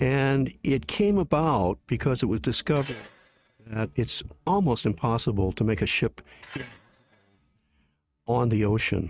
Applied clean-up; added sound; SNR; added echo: neural mask model RNNoise.